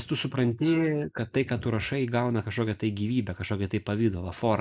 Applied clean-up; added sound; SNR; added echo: neural mask model Resemble Enhance denoiser.